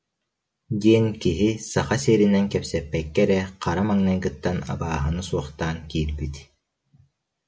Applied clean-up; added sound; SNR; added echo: none; none; none; none.